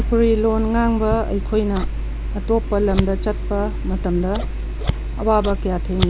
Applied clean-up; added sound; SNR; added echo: none; Scissors; 3 dB; none.